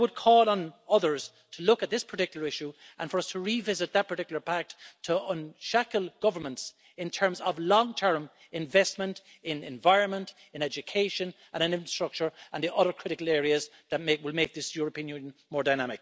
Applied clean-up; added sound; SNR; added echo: none; none; none; none.